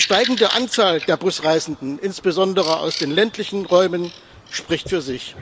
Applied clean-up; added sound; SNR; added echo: none; Bird vocalization, bird call, bird song; 12 dB; none.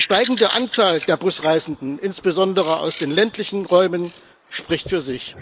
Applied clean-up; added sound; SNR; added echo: neural mask model Resemble Enhance denoiser.